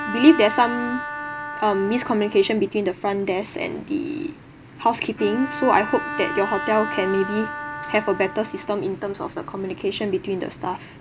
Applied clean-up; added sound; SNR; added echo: none; Bowed string instrument; 10 dB; none.